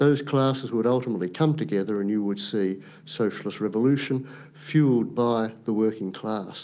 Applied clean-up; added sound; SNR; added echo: none; none; none; none.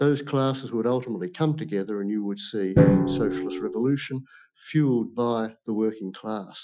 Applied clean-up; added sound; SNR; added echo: classical method Wiener filter.